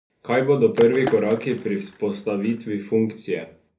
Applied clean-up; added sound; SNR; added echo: none; Skateboard; 15 dB; reverberation time 0.3 s.